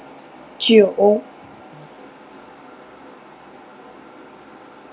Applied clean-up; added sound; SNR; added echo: none; none; none; none.